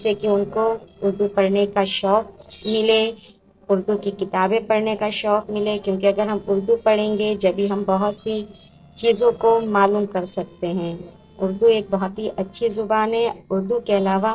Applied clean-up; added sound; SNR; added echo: neural separator model SepFormer DNS4.